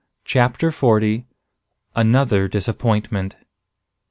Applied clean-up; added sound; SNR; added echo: none; none; none; none.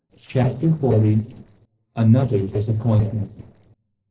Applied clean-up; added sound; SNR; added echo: neural separator model SepFormer DNS4.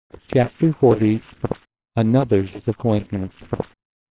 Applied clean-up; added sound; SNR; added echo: neural separator model SepFormer WHAMR!.